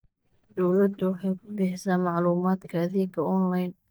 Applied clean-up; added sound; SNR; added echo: neural mask model DeepFilterNet 3.